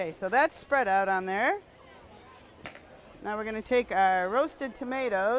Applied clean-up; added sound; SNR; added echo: none; none; none; none.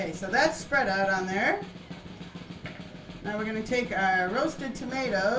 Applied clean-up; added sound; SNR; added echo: none; Snare drum; 14 dB; reverberation time 0.3 s.